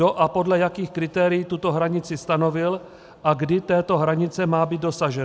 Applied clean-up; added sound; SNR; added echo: none; none; none; none.